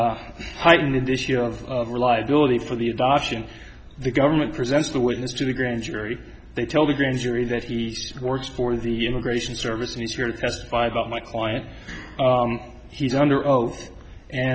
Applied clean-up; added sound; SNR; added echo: none; none; none; none.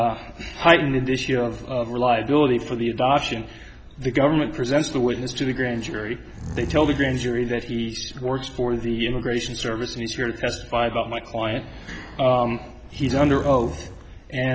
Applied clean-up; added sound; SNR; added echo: none; Breathing; 13 dB; none.